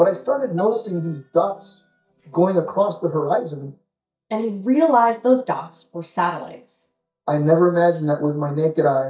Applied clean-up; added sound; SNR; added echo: neural mask model DeepFilterNet 3.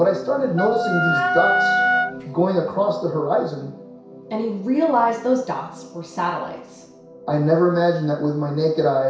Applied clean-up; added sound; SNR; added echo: none; Wind instrument, woodwind instrument; -1 dB; reverberation time 0.6 s.